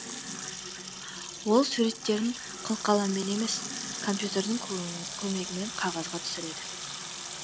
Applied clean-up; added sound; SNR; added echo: none; Sink (filling or washing) / Water tap, faucet; 7 dB; none.